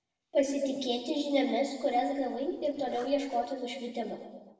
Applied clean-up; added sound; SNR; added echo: neural separator model SepFormer DNS4.